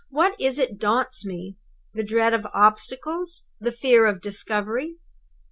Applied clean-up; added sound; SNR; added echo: none; none; none; none.